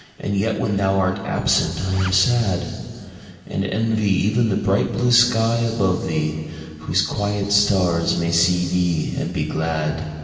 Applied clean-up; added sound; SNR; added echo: none; Zipper (clothing); 15 dB; reverberation time 2.5 s.